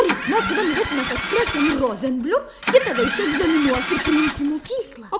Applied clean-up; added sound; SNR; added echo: none; Engine starting; 5 dB; none.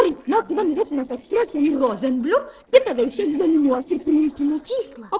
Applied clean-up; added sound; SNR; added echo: neural separator model SepFormer DNS4.